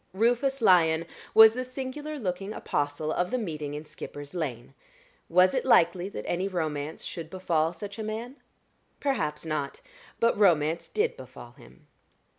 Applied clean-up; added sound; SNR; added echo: none; none; none; none.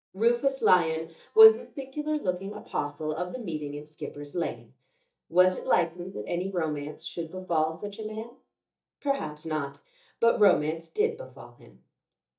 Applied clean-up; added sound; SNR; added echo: neural mask model DeepFilterNet 3.